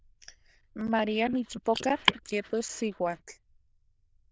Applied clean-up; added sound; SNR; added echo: neural diffusion model UNIVERSE++.